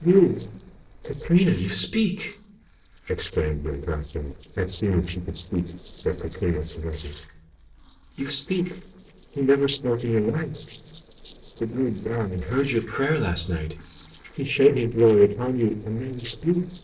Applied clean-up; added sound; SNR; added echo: neural separator model SepFormer DNS4.